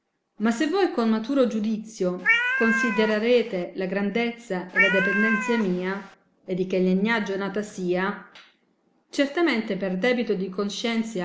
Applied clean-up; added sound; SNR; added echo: none; Cat; 0 dB; none.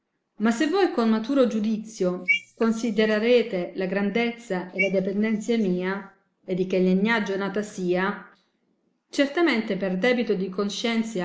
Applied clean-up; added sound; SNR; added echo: neural mask model Resemble Enhance denoiser.